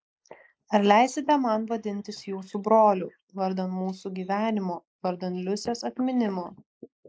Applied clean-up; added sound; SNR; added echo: neural mask model Resemble Enhance denoiser.